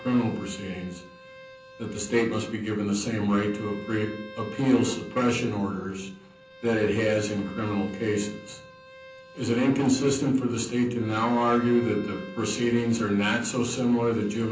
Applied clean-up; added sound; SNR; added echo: none; Bowed string instrument; 19 dB; reverberation time 0.6 s.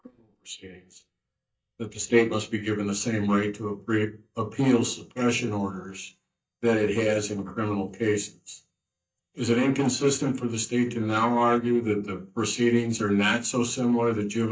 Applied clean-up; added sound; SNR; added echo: neural mask model DeepFilterNet 3.